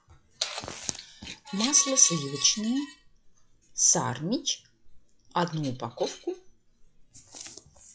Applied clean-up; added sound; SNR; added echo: classical method log-MMSE.